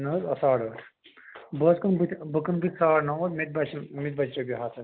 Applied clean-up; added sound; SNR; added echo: none; none; none; none.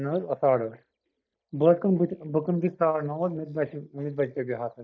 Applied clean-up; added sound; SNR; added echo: neural mask model DeepFilterNet 3.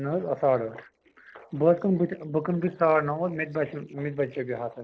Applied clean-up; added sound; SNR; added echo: neural separator model SepFormer DNS4.